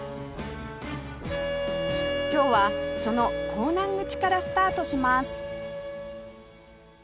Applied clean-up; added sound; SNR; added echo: none; Wind instrument, woodwind instrument; 4 dB; none.